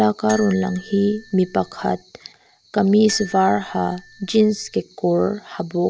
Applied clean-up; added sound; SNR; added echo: none; Marimba, xylophone; 18 dB; none.